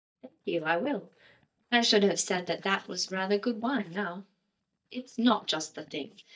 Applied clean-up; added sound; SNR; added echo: neural mask model DeepFilterNet 3.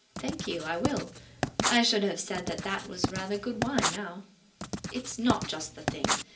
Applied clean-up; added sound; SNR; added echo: none; Writing; 1 dB; reverberation time 0.3 s.